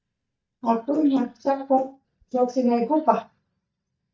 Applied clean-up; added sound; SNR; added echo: neural mask model DeepFilterNet 3.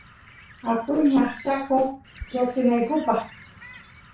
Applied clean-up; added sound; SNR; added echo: none; Bird; 19 dB; reverberation time 0.3 s.